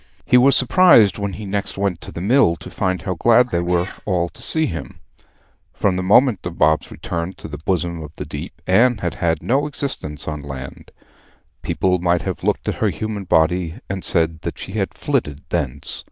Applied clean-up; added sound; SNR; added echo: neural diffusion model UNIVERSE++.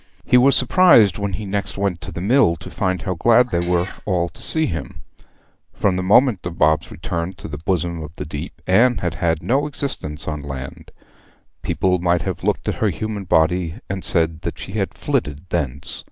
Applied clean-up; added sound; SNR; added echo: none; Meow; 19 dB; none.